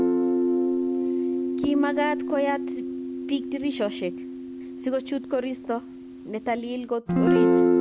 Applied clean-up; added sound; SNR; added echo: none; Guitar; -4 dB; none.